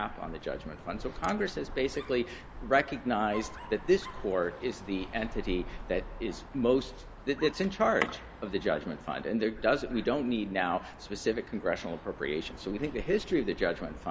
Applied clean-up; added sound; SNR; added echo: none; Dog; 13 dB; none.